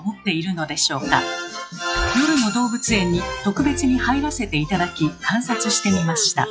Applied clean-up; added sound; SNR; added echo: classical method log-MMSE.